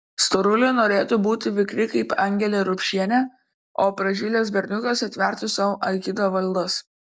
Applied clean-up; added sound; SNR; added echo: none; none; none; none.